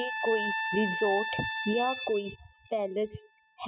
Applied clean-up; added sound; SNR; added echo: classical method spectral subtraction.